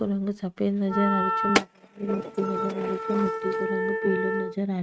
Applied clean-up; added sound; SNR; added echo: neural mask model RNNoise.